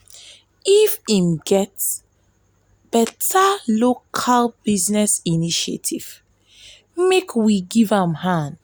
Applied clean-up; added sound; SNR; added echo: none; none; none; none.